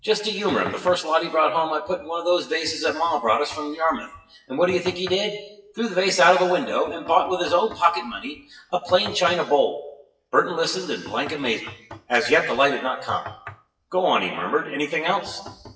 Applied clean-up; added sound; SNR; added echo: classical method WPE with log-MMSE.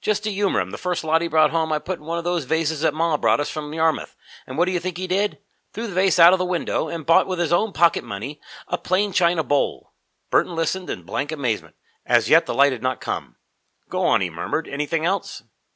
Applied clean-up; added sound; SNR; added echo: none; none; none; none.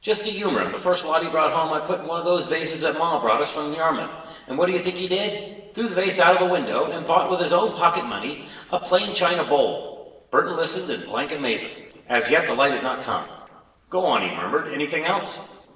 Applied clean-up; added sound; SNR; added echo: neural separator model SepFormer DNS4.